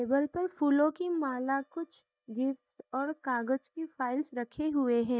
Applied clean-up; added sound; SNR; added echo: neural mask model DeepFilterNet 3.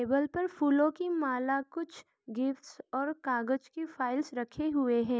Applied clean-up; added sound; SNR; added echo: none; none; none; none.